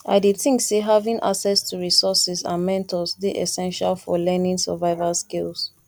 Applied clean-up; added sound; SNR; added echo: none; none; none; none.